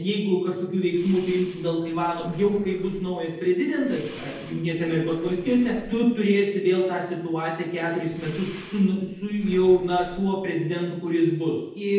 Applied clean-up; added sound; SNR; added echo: neural separator model SepFormer DNS4.